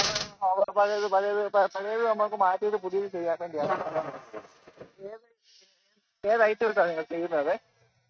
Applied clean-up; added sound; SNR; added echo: neural mask model RNNoise.